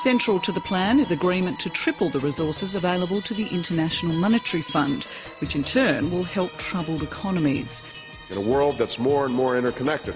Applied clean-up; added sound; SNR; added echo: none; none; none; none.